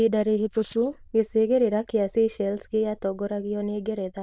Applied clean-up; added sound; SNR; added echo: neural diffusion model UNIVERSE++.